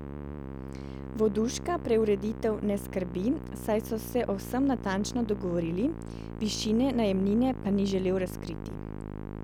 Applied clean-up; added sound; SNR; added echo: none; Musical instrument; 9 dB; none.